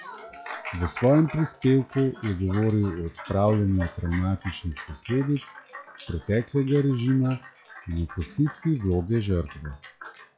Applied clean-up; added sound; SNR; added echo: classical method log-MMSE.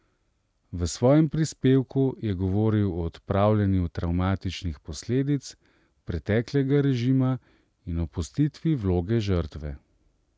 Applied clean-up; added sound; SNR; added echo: none; none; none; none.